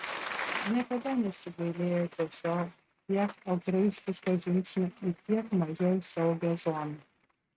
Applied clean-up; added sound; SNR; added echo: neural mask model RNNoise.